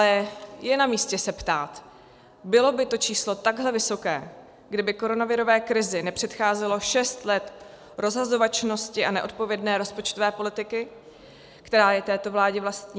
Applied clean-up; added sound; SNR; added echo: none; none; none; none.